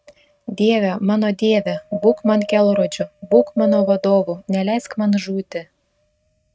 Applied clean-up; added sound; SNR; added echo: neural mask model RNNoise.